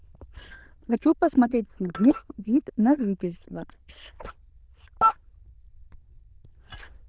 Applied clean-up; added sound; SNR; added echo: neural diffusion model UNIVERSE++.